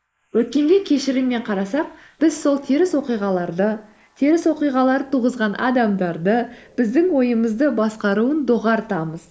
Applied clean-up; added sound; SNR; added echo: neural mask model Resemble Enhance denoiser.